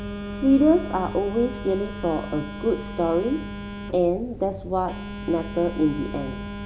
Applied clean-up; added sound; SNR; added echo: none; Telephone; 10 dB; none.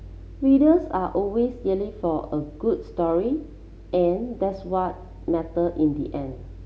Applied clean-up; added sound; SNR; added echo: none; none; none; none.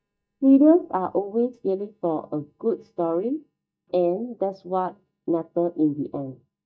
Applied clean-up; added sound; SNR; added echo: neural mask model DeepFilterNet 3.